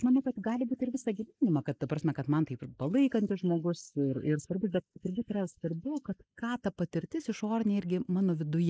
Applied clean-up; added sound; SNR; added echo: neural mask model Resemble Enhance denoiser.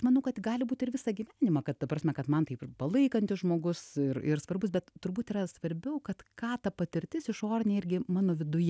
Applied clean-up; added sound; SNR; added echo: none; none; none; none.